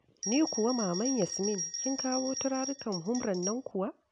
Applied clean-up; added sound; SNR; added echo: none; Bell; 6 dB; none.